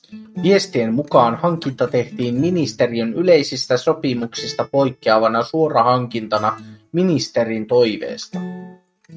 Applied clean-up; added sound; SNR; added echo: neural mask model RNNoise.